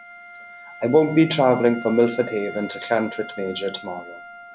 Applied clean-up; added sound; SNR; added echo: none; Wind instrument, woodwind instrument; 16 dB; none.